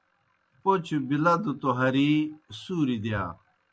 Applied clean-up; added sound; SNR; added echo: none; none; none; none.